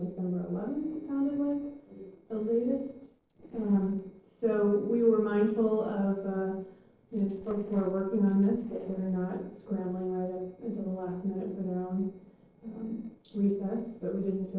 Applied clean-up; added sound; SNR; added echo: neural separator model SepFormer DNS4.